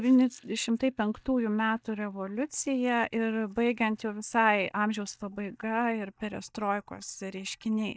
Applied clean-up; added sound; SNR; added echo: neural mask model DeepFilterNet 3.